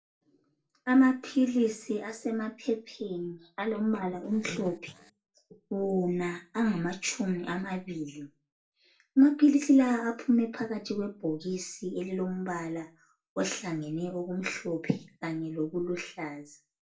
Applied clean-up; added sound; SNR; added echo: neural separator model SepFormer DNS4.